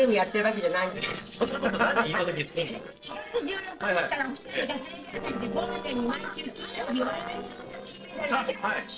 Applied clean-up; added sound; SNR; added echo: neural separator model SepFormer DNS4.